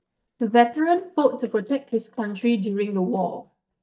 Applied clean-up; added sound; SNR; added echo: neural mask model DeepFilterNet 3.